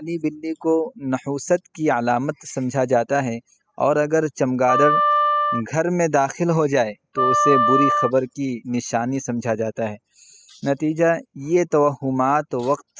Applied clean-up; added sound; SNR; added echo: classical method spectral subtraction.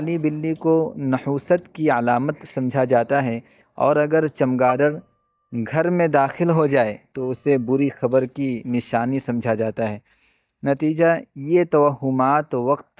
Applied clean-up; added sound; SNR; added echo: neural mask model DeepFilterNet 3.